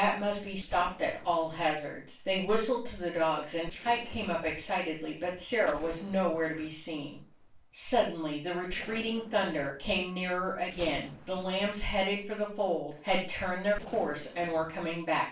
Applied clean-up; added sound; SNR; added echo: neural separator model SepFormer DNS4.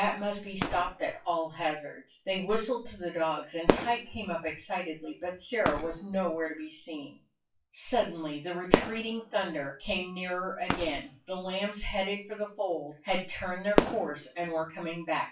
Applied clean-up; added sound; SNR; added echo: classical method WPE with log-MMSE.